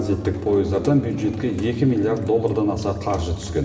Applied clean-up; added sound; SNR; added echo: none; Sink (filling or washing) / Water tap, faucet; 13 dB; reverberation time 2.7 s.